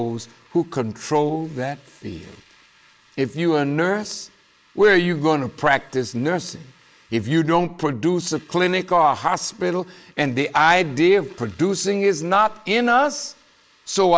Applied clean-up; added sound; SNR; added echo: neural mask model Resemble Enhance denoiser.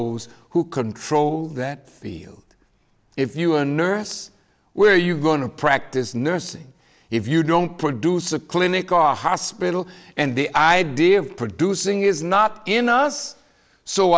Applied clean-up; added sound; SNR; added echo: none; none; none; none.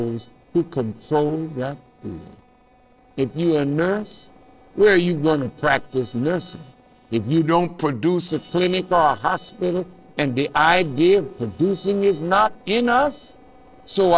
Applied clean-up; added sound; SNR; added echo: neural separator model SepFormer DNS4.